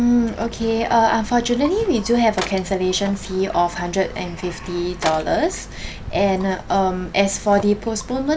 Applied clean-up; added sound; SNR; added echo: none; Chewing, mastication + Sliding door; 14 dB; none.